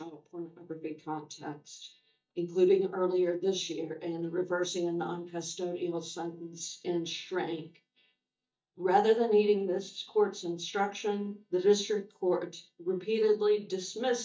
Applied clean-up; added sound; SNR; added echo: neural mask model DeepFilterNet 3.